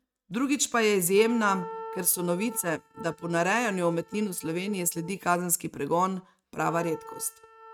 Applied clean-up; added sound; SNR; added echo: neural mask model RNNoise.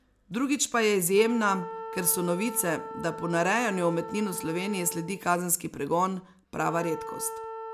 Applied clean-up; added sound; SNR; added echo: none; Wind instrument, woodwind instrument; 12 dB; none.